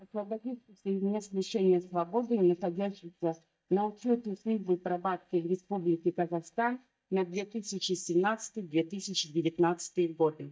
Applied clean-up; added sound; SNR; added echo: neural mask model DeepFilterNet 3.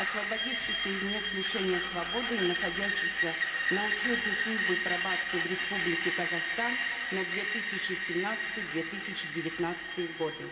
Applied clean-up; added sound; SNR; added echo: none; Screech; -3 dB; reverberation time 1.9 s.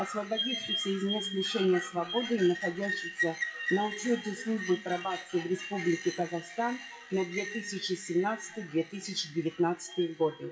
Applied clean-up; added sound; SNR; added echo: classical method WPE with log-MMSE.